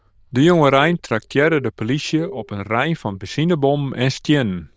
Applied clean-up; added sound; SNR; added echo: neural diffusion model UNIVERSE++.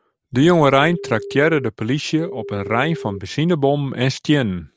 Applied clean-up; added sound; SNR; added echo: none; Telephone; 12 dB; none.